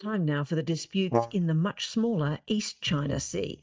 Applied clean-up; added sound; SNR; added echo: neural mask model DeepFilterNet 3.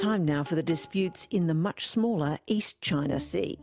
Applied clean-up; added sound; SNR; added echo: none; none; none; none.